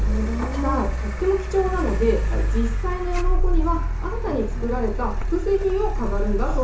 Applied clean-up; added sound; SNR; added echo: none; Car; -3 dB; reverberation time 0.7 s.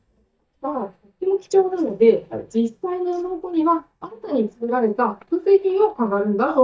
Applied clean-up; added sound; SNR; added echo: neural mask model DeepFilterNet 3.